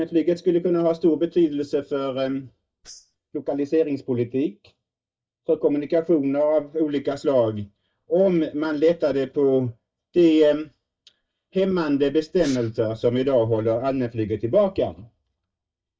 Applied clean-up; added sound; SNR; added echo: neural mask model DeepFilterNet 3.